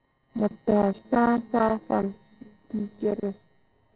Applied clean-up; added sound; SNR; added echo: neural separator model SepFormer DNS4.